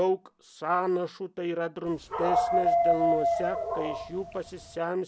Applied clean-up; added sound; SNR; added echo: none; Dog; -4 dB; none.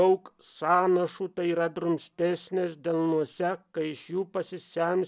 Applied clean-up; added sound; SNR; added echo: none; none; none; none.